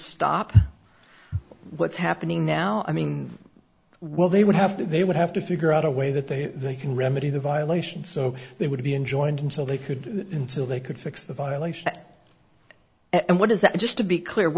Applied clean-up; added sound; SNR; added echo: none; none; none; none.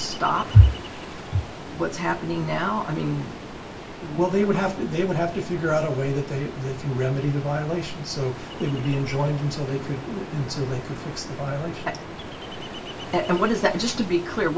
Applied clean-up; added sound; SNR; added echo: none; Ocean; 12 dB; reverberation time 0.2 s.